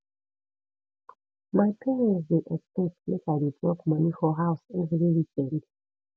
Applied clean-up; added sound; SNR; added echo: none; none; none; none.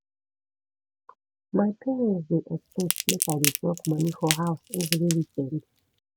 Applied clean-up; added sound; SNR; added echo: none; Crackle / Crushing; 4 dB; none.